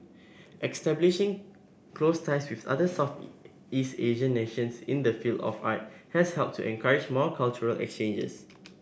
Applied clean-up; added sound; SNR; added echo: none; none; none; none.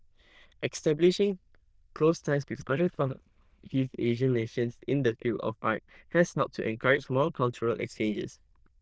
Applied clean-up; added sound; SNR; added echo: neural diffusion model UNIVERSE++.